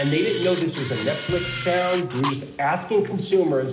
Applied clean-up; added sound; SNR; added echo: none; Camera; 11 dB; reverberation time 1.0 s.